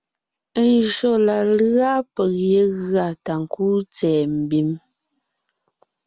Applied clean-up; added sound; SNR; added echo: none; none; none; none.